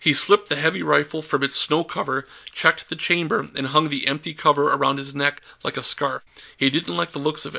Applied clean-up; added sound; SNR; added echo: none; none; none; none.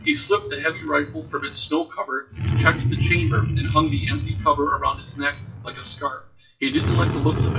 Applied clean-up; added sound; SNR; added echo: classical method WPE with log-MMSE.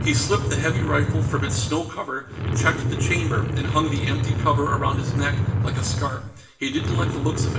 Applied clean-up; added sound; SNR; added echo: none; Truck; -3 dB; reverberation time 0.8 s.